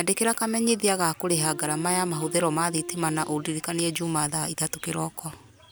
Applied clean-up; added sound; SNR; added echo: none; Wind instrument, woodwind instrument; 14 dB; none.